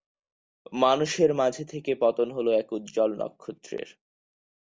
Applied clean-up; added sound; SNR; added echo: none; none; none; none.